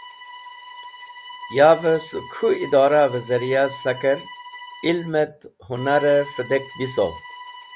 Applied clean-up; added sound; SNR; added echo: none; Bowed string instrument; 16 dB; none.